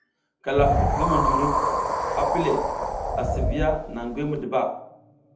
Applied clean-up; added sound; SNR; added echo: none; Wind; -3 dB; reverberation time 0.9 s.